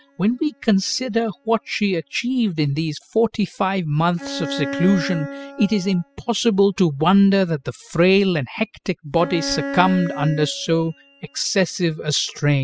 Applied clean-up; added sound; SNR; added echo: classical method spectral subtraction.